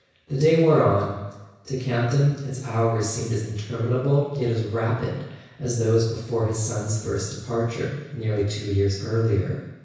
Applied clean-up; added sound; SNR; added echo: none; none; none; reverberation time 1.1 s.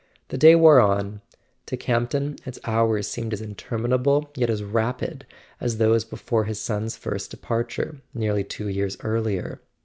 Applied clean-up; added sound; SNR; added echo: none; none; none; none.